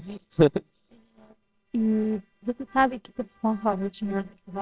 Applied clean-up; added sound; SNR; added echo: neural separator model SepFormer WHAMR!.